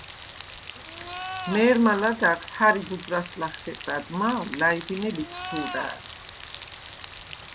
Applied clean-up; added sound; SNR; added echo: none; Rain + Livestock, farm animals, working animals; 12 dB; none.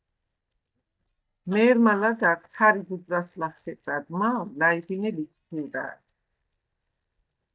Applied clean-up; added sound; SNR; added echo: neural mask model DeepFilterNet 3.